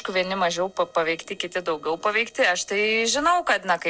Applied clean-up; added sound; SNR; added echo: neural separator model SepFormer DNS4.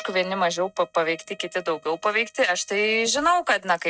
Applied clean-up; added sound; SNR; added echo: neural mask model RNNoise.